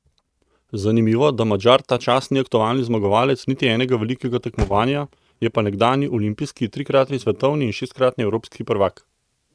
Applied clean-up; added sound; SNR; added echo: neural mask model RNNoise.